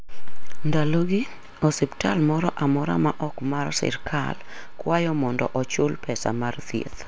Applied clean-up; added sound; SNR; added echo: none; none; none; none.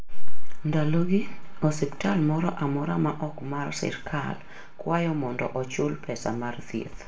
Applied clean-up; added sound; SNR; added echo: none; none; none; reverberation time 0.4 s.